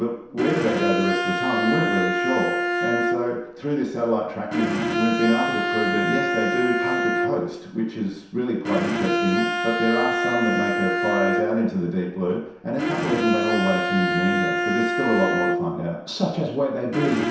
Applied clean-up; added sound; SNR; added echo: none; Bowed string instrument; 0 dB; reverberation time 0.7 s.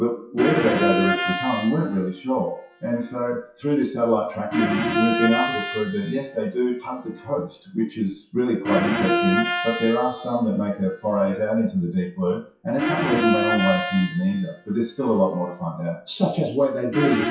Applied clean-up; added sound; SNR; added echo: classical method WPE with log-MMSE.